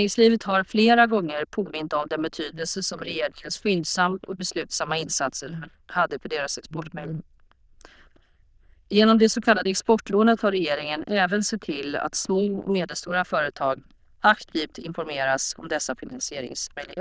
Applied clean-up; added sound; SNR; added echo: neural diffusion model UNIVERSE++.